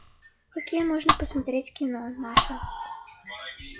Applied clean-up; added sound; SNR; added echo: classical method log-MMSE.